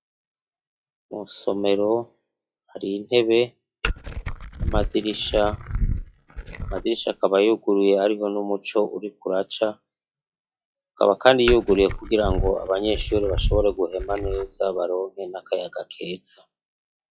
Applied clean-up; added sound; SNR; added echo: classical method log-MMSE.